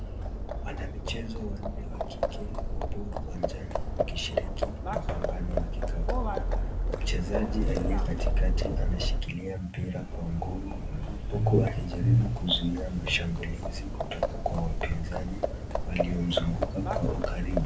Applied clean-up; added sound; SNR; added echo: none; Livestock, farm animals, working animals; -2 dB; none.